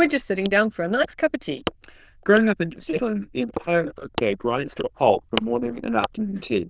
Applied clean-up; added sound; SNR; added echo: neural diffusion model UNIVERSE++.